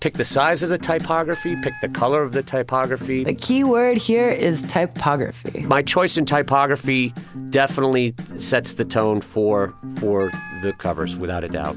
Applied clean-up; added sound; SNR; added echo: none; Wind instrument, woodwind instrument; 18 dB; none.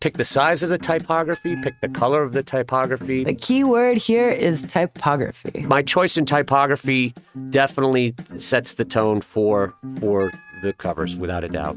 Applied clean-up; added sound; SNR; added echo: neural mask model RNNoise.